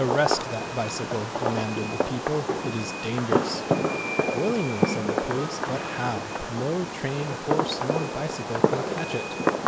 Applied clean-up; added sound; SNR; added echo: none; Fireworks; -3 dB; none.